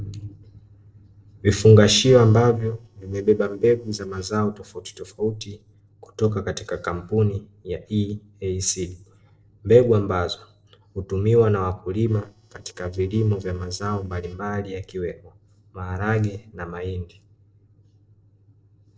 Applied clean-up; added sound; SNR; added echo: neural separator model SepFormer DNS4.